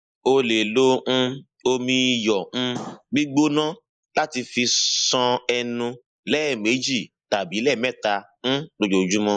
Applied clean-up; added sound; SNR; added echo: neural mask model Resemble Enhance denoiser.